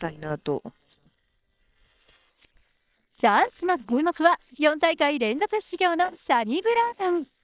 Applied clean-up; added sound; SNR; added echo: neural separator model SepFormer WHAM!.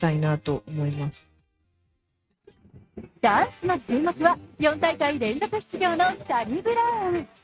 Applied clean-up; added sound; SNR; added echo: neural mask model RNNoise.